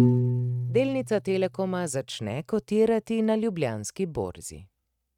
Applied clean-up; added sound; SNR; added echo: neural mask model RNNoise.